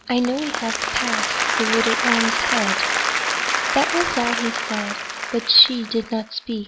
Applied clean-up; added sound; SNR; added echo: none; Applause; 0 dB; none.